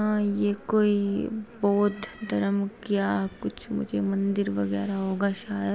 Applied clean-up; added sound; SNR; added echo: none; none; none; none.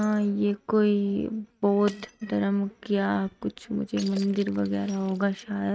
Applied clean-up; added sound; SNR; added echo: neural mask model RNNoise.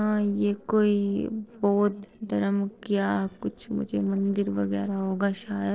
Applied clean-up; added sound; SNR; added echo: neural separator model SepFormer DNS4.